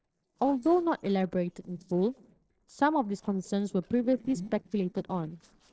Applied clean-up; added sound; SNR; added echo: neural separator model SepFormer DNS4.